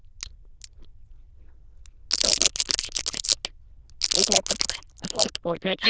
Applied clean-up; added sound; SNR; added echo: neural diffusion model UNIVERSE++.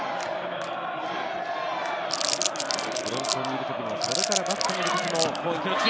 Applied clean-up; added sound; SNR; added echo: none; Crowd + Crumpling, crinkling; -3 dB; none.